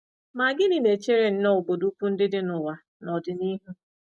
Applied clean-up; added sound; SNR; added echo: none; none; none; none.